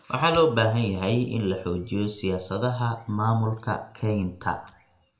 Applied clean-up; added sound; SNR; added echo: none; none; none; reverberation time 0.3 s.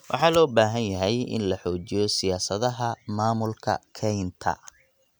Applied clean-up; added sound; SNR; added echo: none; none; none; none.